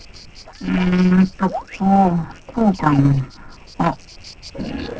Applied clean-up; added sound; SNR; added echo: neural separator model SepFormer DNS4.